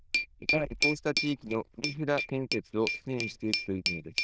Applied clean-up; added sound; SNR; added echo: neural diffusion model UNIVERSE++.